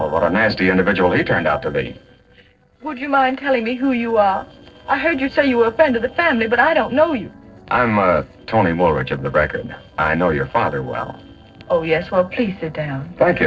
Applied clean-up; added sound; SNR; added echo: neural separator model SepFormer DNS4.